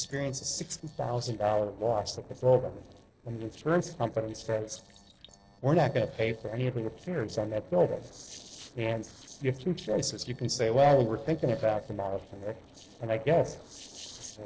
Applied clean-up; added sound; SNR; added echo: neural separator model SepFormer DNS4.